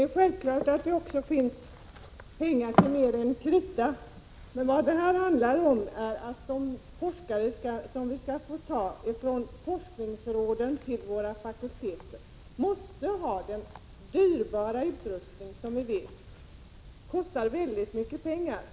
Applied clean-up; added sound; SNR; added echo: none; none; none; none.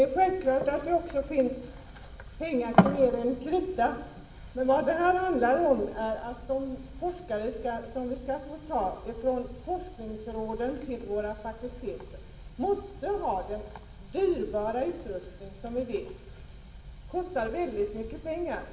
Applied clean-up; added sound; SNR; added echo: none; none; none; reverberation time 0.8 s.